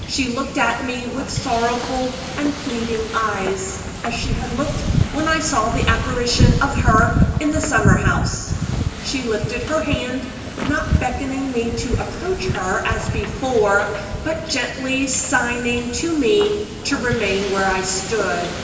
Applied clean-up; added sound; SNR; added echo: none; Wind / Ocean; 2 dB; reverberation time 2.9 s.